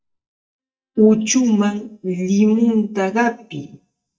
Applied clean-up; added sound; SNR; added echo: neural mask model DeepFilterNet 3.